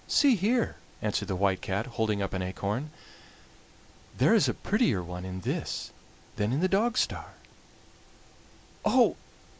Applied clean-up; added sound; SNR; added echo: none; none; none; none.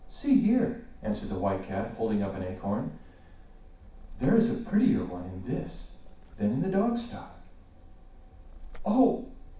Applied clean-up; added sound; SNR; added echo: none; Purr; 14 dB; reverberation time 0.6 s.